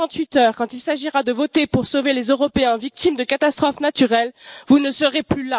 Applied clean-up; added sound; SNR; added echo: none; none; none; none.